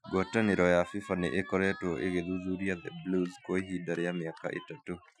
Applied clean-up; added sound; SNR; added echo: classical method Wiener filter.